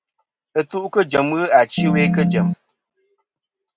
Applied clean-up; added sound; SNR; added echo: none; Organ; -4 dB; none.